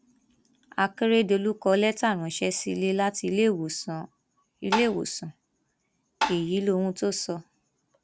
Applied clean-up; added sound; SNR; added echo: none; Tap; 2 dB; none.